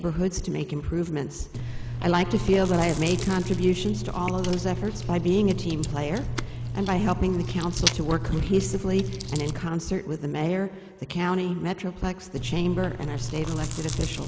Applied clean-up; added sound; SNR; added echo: none; Chewing, mastication; 6 dB; none.